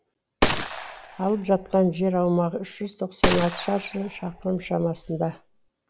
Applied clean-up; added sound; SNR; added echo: none; Gunshot, gunfire; 3 dB; none.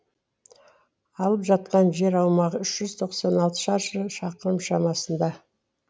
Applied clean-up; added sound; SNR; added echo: none; none; none; none.